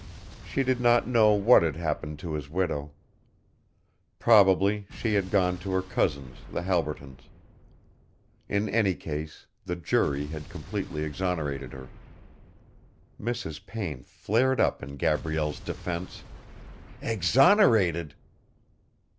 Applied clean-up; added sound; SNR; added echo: none; Explosion; 18 dB; none.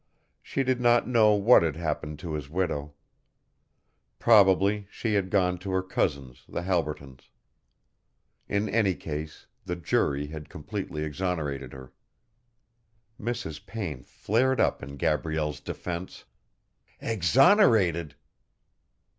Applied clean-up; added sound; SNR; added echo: none; none; none; none.